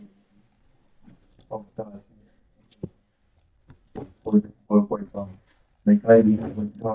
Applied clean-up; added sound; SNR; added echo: neural mask model DeepFilterNet 3.